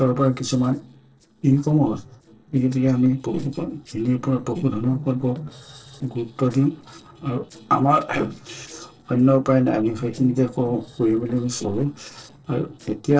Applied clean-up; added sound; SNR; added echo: neural separator model SepFormer DNS4.